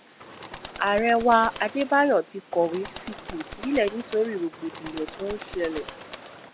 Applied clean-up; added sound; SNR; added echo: none; Bird; 15 dB; none.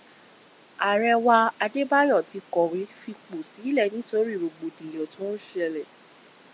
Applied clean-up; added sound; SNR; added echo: none; none; none; none.